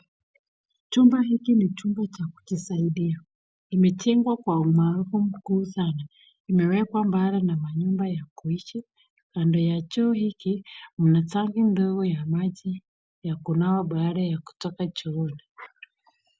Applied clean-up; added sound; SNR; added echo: none; none; none; none.